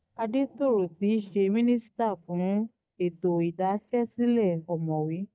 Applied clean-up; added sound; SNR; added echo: neural mask model DeepFilterNet 3.